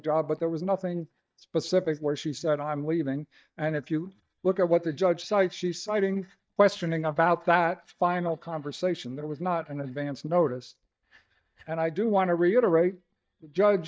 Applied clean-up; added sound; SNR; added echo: neural mask model DeepFilterNet 3.